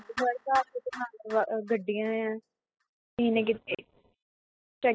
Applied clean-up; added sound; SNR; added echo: classical method spectral subtraction.